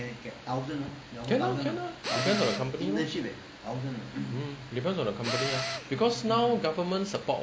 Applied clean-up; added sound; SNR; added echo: none; Tools; 6 dB; none.